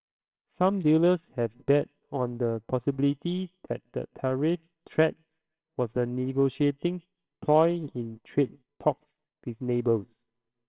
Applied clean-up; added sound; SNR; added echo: neural separator model SepFormer WHAMR!.